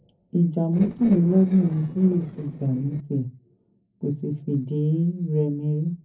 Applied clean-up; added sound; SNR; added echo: neural separator model SepFormer DNS4.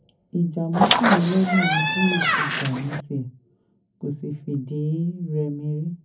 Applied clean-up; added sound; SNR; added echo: none; Squeak; -3 dB; reverberation time 0.3 s.